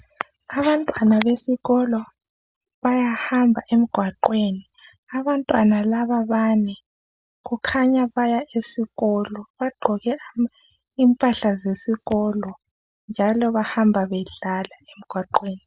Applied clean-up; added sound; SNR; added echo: none; none; none; none.